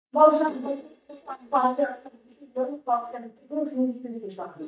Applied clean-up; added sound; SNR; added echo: neural mask model DeepFilterNet 3.